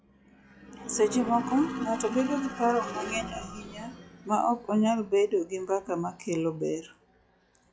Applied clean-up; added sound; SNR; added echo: classical method log-MMSE.